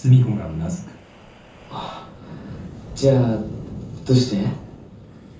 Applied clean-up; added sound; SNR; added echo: none; Wind; 15 dB; reverberation time 0.6 s.